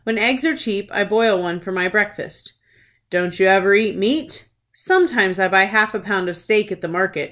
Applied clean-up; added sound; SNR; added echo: none; none; none; none.